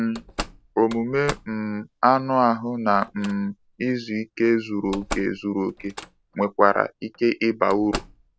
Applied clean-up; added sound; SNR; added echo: none; Slam; 15 dB; none.